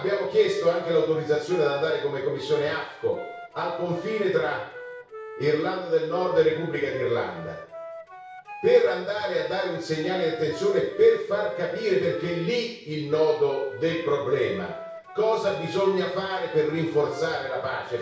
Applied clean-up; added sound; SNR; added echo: none; Wind instrument, woodwind instrument; 15 dB; reverberation time 0.6 s.